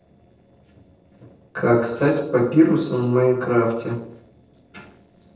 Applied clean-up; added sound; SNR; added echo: neural separator model SepFormer DNS4.